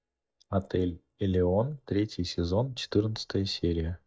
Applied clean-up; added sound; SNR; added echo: neural mask model DeepFilterNet 3.